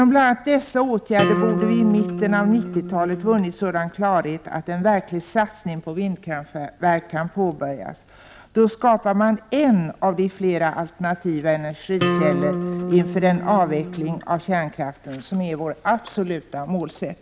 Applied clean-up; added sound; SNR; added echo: none; Acoustic guitar; 4 dB; none.